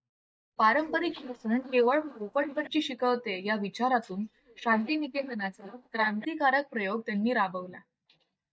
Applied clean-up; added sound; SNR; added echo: neural mask model DeepFilterNet 3.